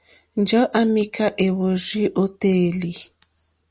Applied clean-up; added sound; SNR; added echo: none; none; none; none.